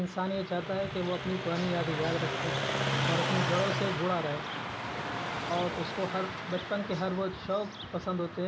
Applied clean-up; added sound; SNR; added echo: none; Car passing by; 1 dB; none.